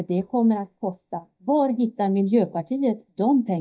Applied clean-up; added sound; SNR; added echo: neural mask model DeepFilterNet 3.